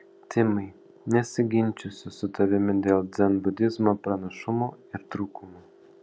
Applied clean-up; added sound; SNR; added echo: none; none; none; none.